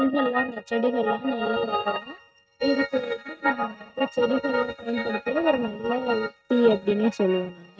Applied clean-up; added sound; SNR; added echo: neural mask model RNNoise.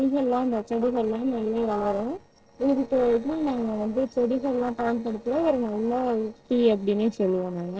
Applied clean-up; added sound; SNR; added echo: neural separator model SepFormer DNS4.